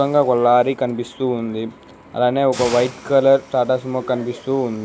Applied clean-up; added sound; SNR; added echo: none; Hiss; 20 dB; none.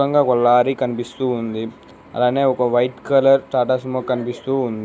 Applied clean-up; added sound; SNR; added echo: none; none; none; none.